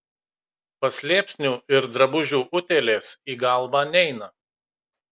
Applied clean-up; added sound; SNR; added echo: none; none; none; none.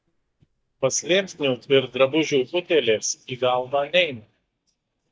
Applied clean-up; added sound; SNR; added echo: neural mask model DeepFilterNet 3.